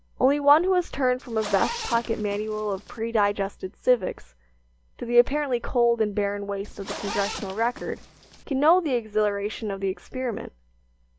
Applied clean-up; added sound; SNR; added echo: none; Zipper (clothing); 11 dB; none.